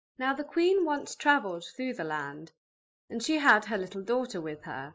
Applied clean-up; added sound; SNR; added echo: neural mask model Resemble Enhance denoiser.